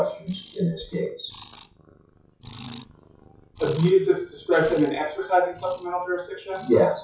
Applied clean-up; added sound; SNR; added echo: classical method WPE with log-MMSE.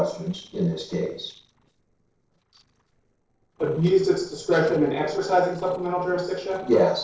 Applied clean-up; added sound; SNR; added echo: neural separator model SepFormer DNS4.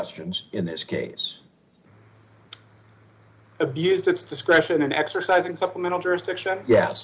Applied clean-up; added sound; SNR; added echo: none; none; none; none.